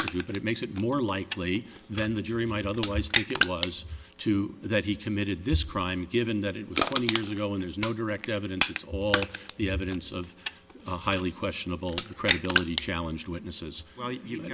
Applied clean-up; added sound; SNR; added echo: none; Crushing; 4 dB; none.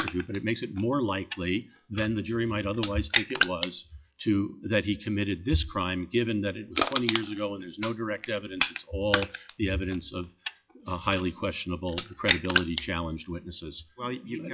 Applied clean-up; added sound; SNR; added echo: classical method log-MMSE.